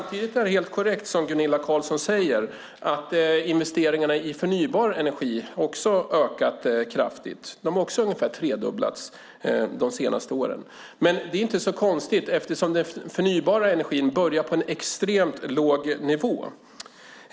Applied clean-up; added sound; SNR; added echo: none; none; none; none.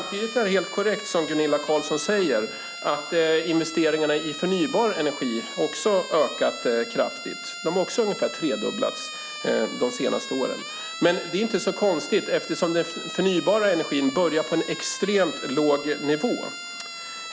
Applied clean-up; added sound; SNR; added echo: none; Siren; 11 dB; none.